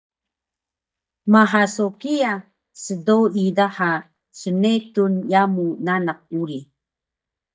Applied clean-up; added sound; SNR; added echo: neural mask model DeepFilterNet 3.